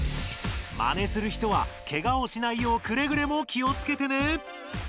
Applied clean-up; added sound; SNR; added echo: none; none; none; none.